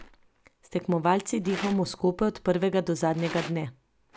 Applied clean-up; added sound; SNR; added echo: none; Rattle; 16 dB; none.